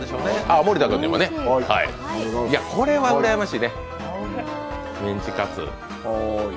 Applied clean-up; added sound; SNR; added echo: none; Burping, eructation; 14 dB; none.